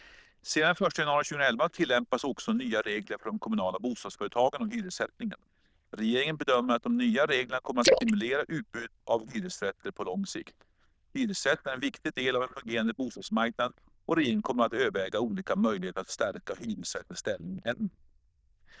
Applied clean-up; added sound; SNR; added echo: neural diffusion model UNIVERSE++.